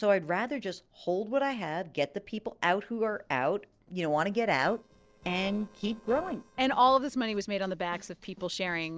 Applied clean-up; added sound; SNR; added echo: neural separator model SepFormer DNS4.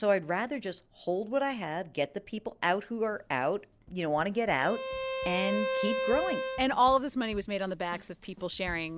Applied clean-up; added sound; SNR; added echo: none; Bowed string instrument; 4 dB; none.